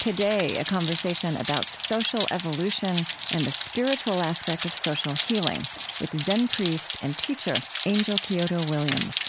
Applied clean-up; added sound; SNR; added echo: none; Rain; 5 dB; none.